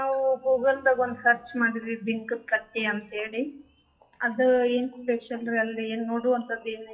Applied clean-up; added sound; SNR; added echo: classical method WPE with log-MMSE.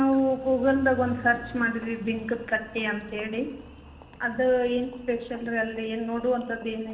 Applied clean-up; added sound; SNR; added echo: none; Engine; 18 dB; reverberation time 0.8 s.